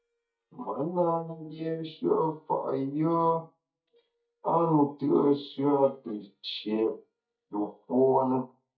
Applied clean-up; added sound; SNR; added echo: neural mask model DeepFilterNet 3.